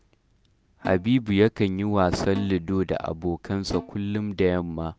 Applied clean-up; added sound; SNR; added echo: none; Snare drum; 18 dB; none.